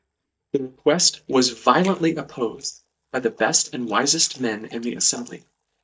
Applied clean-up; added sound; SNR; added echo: neural mask model DeepFilterNet 3.